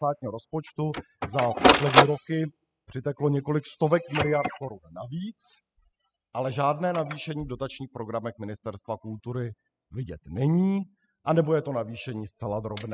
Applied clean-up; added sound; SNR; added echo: classical method spectral subtraction.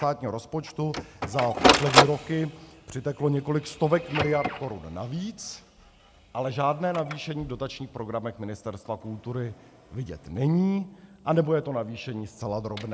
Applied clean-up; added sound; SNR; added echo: none; Printer; 2 dB; none.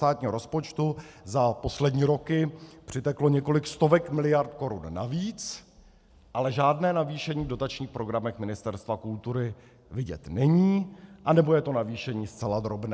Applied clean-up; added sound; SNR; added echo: none; none; none; none.